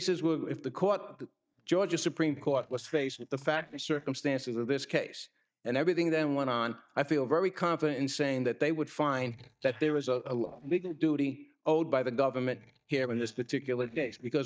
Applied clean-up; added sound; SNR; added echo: neural mask model DeepFilterNet 3.